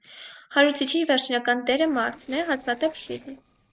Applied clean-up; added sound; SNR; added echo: neural separator model SepFormer DNS4.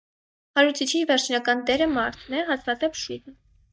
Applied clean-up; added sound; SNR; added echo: neural mask model DeepFilterNet 3.